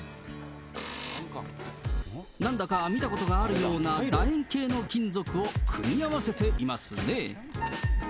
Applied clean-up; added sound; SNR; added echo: none; Piano; 17 dB; none.